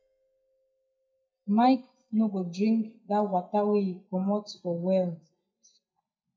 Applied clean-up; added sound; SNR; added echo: neural mask model DeepFilterNet 3.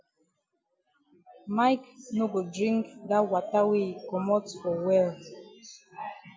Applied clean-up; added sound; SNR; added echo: none; none; none; none.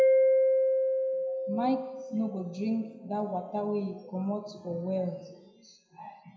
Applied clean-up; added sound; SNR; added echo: none; Mallet percussion; -4 dB; reverberation time 0.8 s.